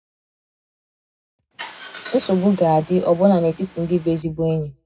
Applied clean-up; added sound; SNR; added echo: none; Car; 18 dB; reverberation time 0.3 s.